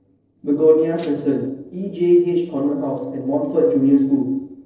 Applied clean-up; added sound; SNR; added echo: neural separator model SepFormer DNS4.